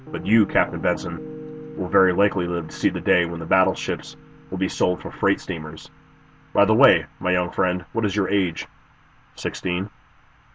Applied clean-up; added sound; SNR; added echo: none; Piano; 18 dB; none.